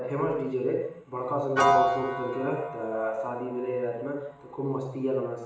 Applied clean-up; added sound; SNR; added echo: none; Piano; 2 dB; reverberation time 0.7 s.